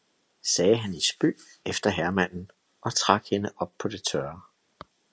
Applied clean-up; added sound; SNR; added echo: none; none; none; none.